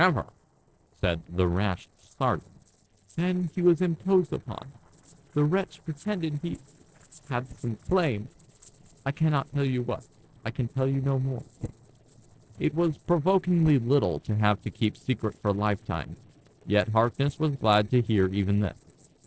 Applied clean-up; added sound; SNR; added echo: neural separator model SepFormer DNS4.